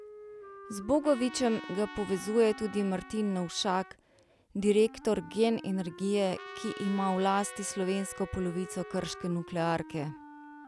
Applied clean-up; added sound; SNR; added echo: none; Trumpet + Wind instrument, woodwind instrument; 15 dB; none.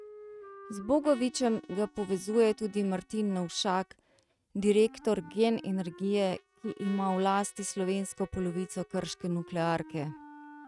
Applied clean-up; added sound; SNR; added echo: neural mask model RNNoise.